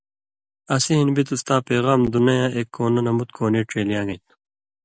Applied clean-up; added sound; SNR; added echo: none; none; none; none.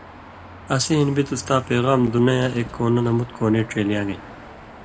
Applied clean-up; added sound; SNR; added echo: none; Car passing by / Traffic noise, roadway noise / Engine; 18 dB; reverberation time 1.4 s.